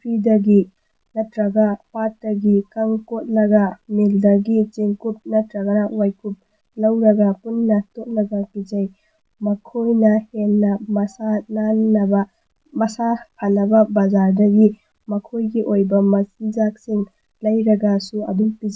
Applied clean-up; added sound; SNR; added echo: none; none; none; none.